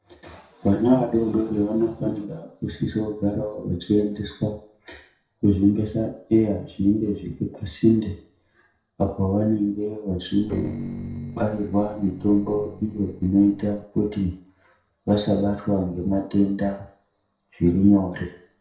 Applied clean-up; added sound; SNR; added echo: neural separator model SepFormer DNS4.